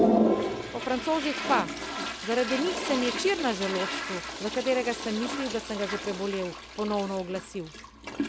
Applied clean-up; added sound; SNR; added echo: none; Toilet flush; 1 dB; none.